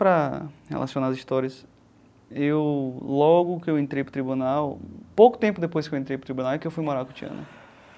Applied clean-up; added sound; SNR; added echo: none; none; none; none.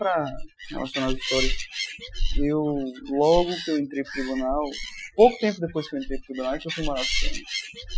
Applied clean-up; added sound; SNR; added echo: classical method Wiener filter.